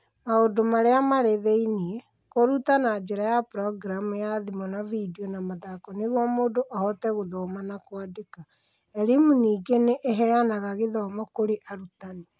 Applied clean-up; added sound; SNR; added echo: none; none; none; none.